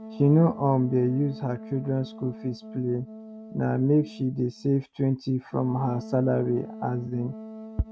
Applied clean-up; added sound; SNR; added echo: neural mask model RNNoise.